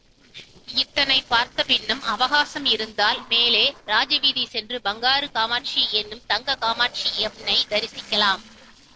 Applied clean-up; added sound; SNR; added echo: neural separator model SepFormer DNS4.